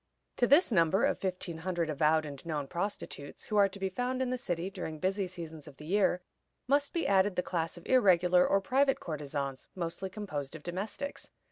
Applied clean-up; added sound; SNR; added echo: none; none; none; none.